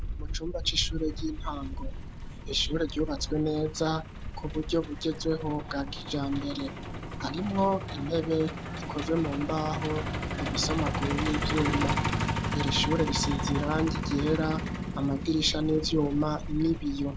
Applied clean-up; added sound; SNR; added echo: none; Truck; 3 dB; none.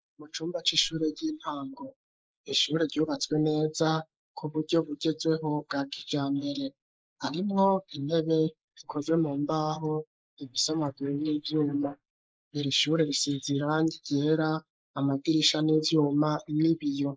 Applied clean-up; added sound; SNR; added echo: neural mask model Resemble Enhance denoiser.